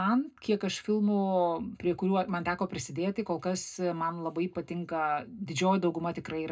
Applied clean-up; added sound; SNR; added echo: none; none; none; reverberation time 0.2 s.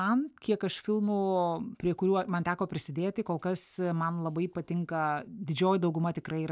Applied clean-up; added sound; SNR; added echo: none; none; none; none.